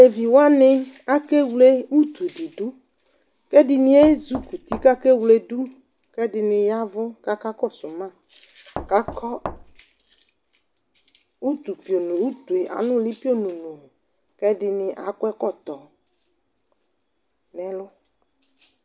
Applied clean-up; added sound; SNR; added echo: none; Knock; 13 dB; none.